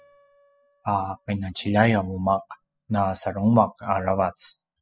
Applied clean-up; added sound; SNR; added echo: classical method spectral subtraction.